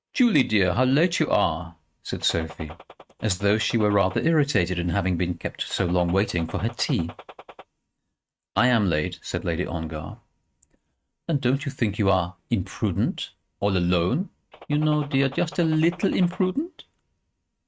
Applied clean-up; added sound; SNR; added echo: neural mask model RNNoise.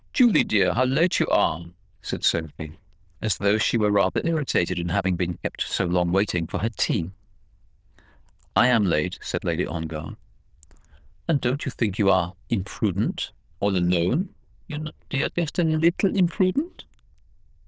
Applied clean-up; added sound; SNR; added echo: neural diffusion model UNIVERSE++.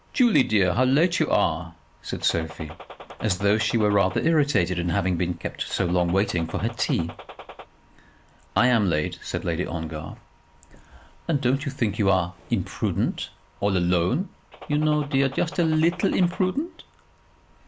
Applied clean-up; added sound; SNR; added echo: none; Gunshot, gunfire; 16 dB; none.